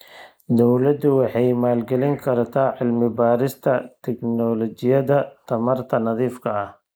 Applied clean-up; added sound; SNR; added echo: neural mask model Resemble Enhance denoiser.